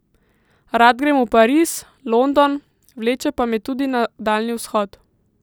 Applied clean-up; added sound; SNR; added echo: none; none; none; none.